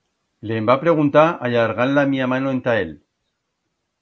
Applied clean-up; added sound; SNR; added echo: none; none; none; none.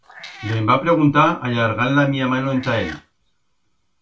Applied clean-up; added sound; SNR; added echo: none; Meow; 17 dB; reverberation time 0.2 s.